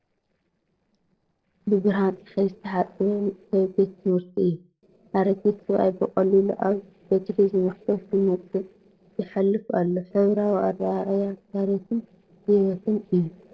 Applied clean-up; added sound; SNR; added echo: neural separator model SepFormer DNS4.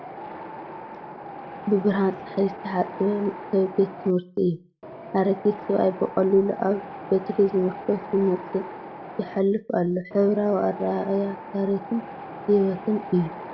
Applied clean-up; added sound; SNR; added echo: none; Wind; 13 dB; reverberation time 0.3 s.